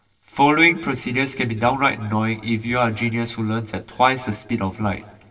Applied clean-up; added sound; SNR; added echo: neural separator model SepFormer DNS4.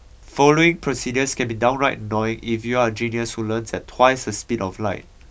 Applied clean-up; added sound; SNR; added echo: none; none; none; none.